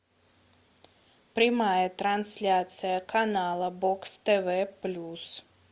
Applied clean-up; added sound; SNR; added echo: none; none; none; none.